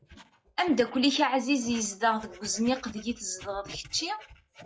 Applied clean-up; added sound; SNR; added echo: classical method log-MMSE.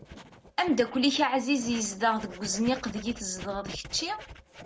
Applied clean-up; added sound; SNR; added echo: none; Writing; 16 dB; none.